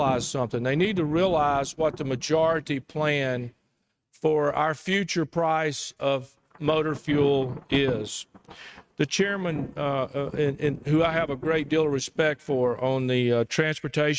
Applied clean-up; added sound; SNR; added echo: neural mask model RNNoise.